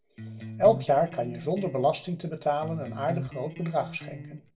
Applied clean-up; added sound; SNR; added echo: none; Electric guitar; 11 dB; reverberation time 0.2 s.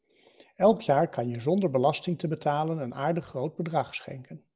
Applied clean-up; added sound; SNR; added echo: none; none; none; none.